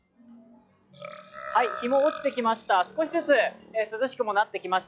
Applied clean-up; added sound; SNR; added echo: classical method log-MMSE.